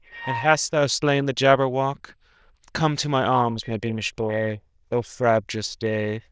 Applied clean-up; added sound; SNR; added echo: neural diffusion model UNIVERSE++.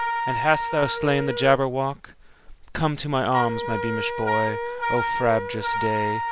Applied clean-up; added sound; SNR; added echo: none; Wind instrument, woodwind instrument; 3 dB; none.